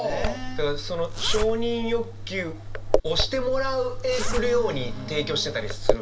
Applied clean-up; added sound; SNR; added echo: none; Zipper (clothing); 0 dB; reverberation time 0.2 s.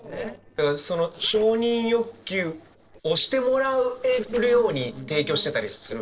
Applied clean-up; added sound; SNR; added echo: neural separator model SepFormer DNS4.